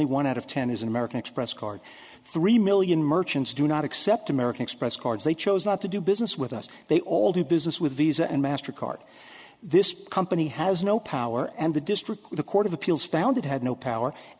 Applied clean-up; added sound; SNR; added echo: none; none; none; none.